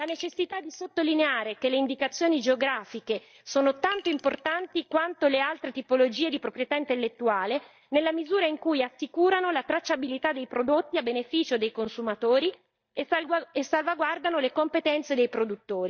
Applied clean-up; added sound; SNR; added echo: neural mask model DeepFilterNet 3.